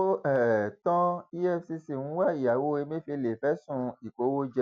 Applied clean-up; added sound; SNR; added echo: none; none; none; none.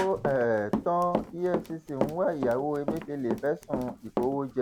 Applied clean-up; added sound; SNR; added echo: none; Run; 6 dB; none.